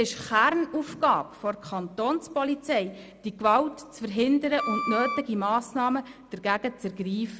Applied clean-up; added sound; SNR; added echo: none; Wind instrument, woodwind instrument; 5 dB; none.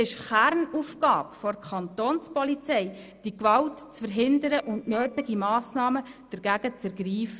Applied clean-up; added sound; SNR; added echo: neural separator model SepFormer DNS4.